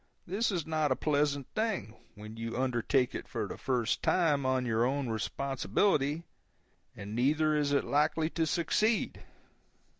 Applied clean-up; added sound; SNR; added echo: none; none; none; none.